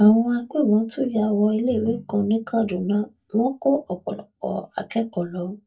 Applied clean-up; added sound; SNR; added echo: neural mask model DeepFilterNet 3.